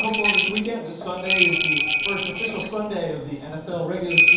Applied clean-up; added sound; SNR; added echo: none; Bell; -5 dB; reverberation time 0.9 s.